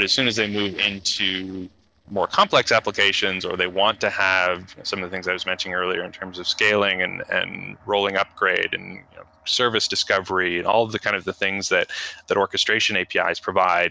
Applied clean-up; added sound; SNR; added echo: neural separator model SepFormer DNS4.